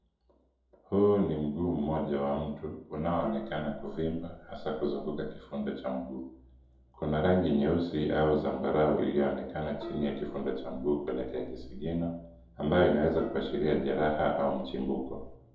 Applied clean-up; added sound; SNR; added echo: none; Gong; 14 dB; reverberation time 2.6 s.